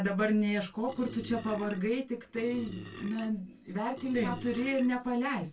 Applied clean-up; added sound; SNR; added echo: none; Burping, eructation; 15 dB; reverberation time 0.2 s.